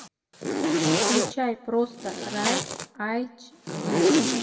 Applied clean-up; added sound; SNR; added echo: none; Zipper (clothing); -4 dB; reverberation time 0.9 s.